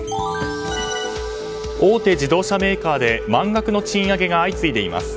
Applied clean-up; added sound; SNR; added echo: none; Telephone; 9 dB; none.